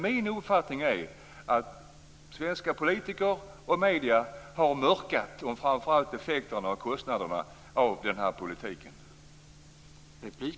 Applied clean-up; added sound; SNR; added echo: none; none; none; none.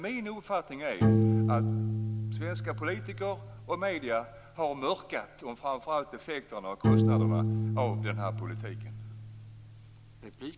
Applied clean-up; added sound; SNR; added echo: none; Piano; -5 dB; none.